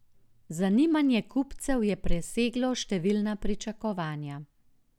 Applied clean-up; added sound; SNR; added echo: none; none; none; none.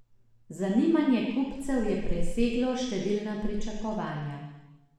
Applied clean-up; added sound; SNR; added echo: none; none; none; reverberation time 1.1 s.